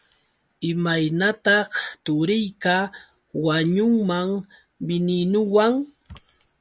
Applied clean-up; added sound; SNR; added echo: none; none; none; none.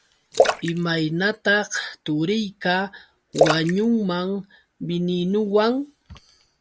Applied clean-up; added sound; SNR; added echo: none; Splash, splatter; 3 dB; none.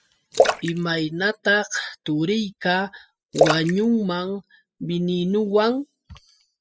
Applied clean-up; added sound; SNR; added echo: classical method spectral subtraction.